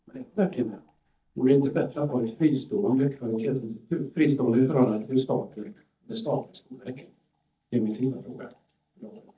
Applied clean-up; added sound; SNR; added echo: neural mask model DeepFilterNet 3.